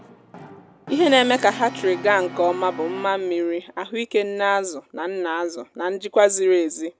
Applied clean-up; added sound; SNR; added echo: none; Brass instrument; 18 dB; none.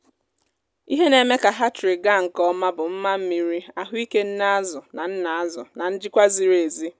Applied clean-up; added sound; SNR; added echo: none; none; none; none.